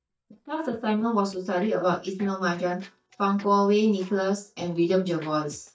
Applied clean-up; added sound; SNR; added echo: neural mask model DeepFilterNet 3.